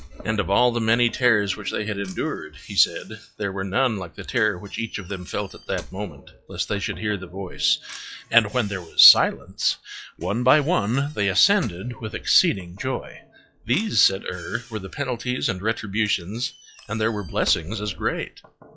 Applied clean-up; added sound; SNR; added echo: classical method log-MMSE.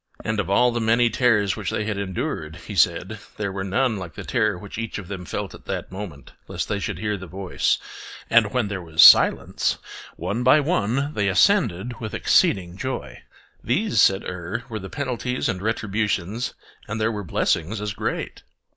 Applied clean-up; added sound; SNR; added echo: none; none; none; none.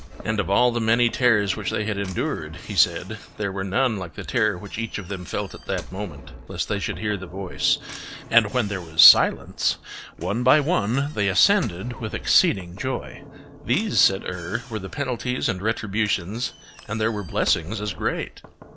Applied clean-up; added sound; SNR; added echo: none; Knock / Slam; 18 dB; none.